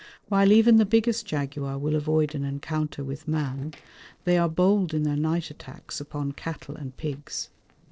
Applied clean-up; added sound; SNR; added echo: neural separator model SepFormer DNS4.